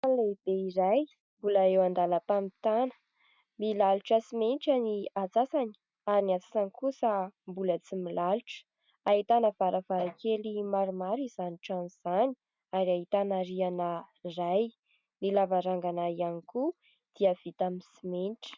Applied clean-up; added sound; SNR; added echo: none; none; none; none.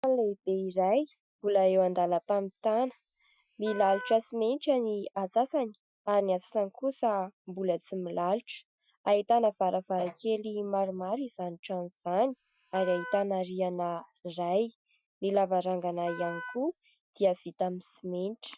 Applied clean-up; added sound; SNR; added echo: classical method Wiener filter.